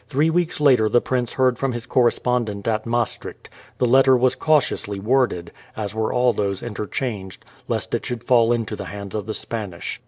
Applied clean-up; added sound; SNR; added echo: none; none; none; none.